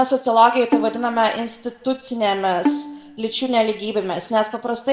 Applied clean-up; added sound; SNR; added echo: none; Bowed string instrument; 8 dB; reverberation time 0.7 s.